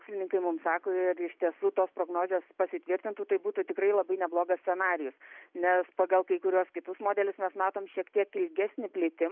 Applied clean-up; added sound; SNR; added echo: neural mask model Resemble Enhance denoiser.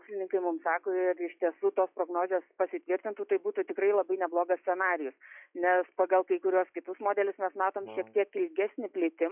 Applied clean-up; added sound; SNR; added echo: classical method log-MMSE.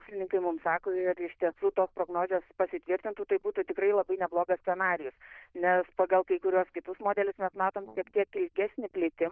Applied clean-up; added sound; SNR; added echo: neural diffusion model UNIVERSE++.